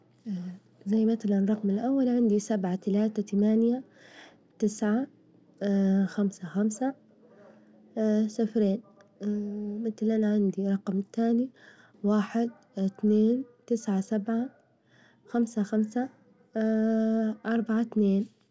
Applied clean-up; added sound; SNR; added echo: none; none; none; none.